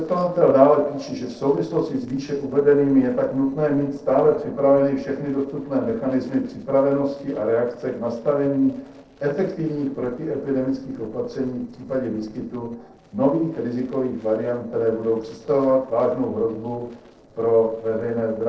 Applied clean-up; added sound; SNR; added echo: neural separator model SepFormer DNS4.